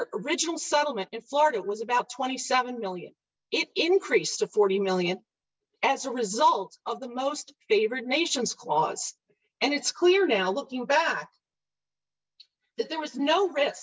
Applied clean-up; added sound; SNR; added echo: none; none; none; none.